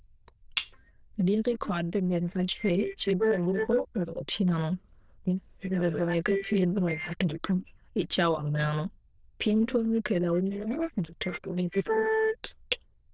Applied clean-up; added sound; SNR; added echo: neural diffusion model UNIVERSE++.